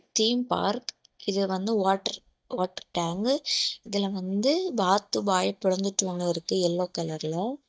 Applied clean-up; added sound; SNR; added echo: neural mask model DeepFilterNet 3.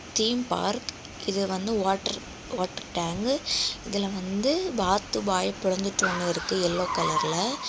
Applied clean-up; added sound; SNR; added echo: none; Car; 9 dB; none.